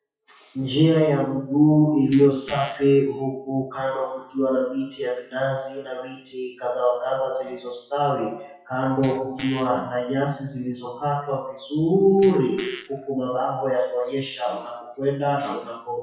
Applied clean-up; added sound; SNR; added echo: classical method WPE with log-MMSE.